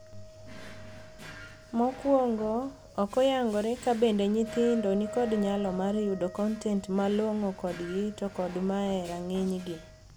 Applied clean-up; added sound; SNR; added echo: none; Drawer open or close + Wind instrument, woodwind instrument; 16 dB; none.